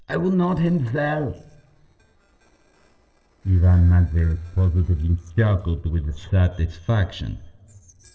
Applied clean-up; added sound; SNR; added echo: neural separator model SepFormer DNS4.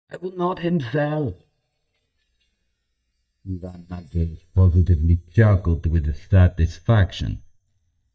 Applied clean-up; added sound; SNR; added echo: neural mask model DeepFilterNet 3.